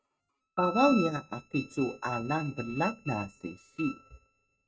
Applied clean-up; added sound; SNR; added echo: neural mask model RNNoise.